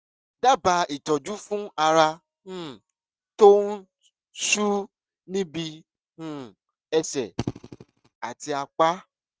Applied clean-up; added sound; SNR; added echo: neural mask model RNNoise.